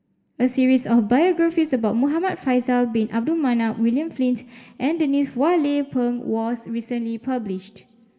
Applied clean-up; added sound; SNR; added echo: none; none; none; reverberation time 2.1 s.